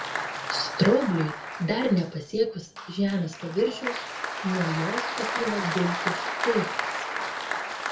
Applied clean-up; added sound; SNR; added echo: none; Applause; 4 dB; reverberation time 0.2 s.